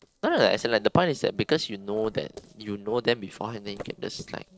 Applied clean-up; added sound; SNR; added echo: neural separator model SepFormer DNS4.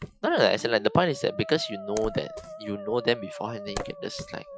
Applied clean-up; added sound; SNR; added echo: classical method Wiener filter.